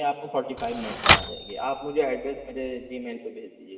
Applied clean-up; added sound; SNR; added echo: none; Typewriter; -3 dB; reverberation time 1.7 s.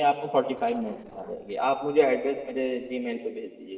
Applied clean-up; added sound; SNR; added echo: neural separator model SepFormer DNS4.